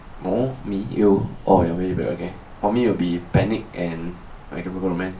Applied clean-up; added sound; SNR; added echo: none; Wind; 17 dB; reverberation time 0.3 s.